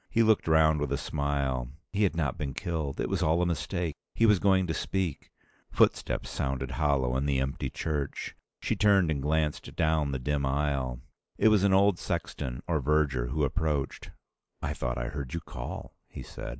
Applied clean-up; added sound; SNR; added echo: none; none; none; none.